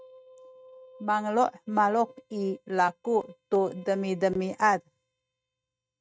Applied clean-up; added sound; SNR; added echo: neural mask model RNNoise.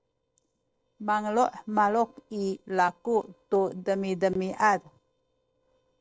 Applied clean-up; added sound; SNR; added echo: neural separator model SepFormer DNS4.